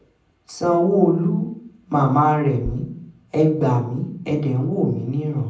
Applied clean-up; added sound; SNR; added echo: none; Bass drum; 17 dB; reverberation time 0.6 s.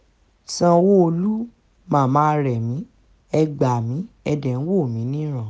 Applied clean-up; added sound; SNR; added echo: none; none; none; none.